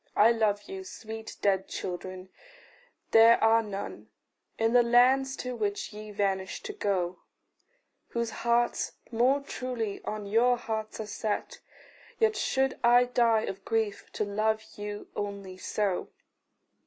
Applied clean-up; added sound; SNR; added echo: none; none; none; none.